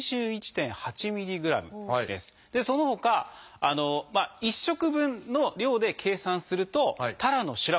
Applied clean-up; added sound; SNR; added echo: none; none; none; none.